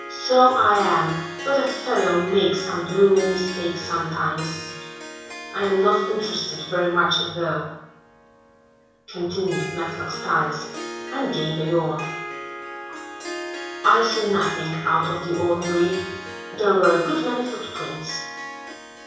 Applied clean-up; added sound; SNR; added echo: none; Harp; 11 dB; reverberation time 0.7 s.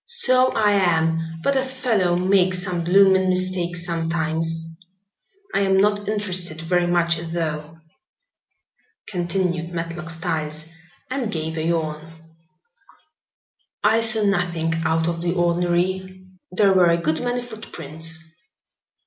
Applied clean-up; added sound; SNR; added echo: none; none; none; none.